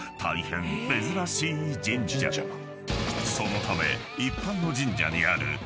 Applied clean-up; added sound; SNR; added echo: none; Wind instrument, woodwind instrument; 16 dB; none.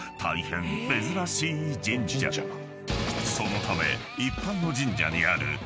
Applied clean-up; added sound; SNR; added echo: none; none; none; none.